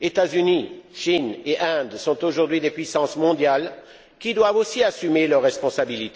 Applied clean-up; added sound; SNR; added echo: none; none; none; none.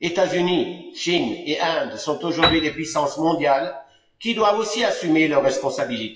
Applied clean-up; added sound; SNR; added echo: classical method WPE with log-MMSE.